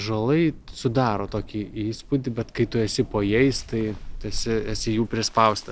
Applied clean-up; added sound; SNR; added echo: none; none; none; none.